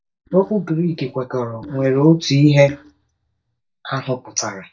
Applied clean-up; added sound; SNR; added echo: neural mask model DeepFilterNet 3.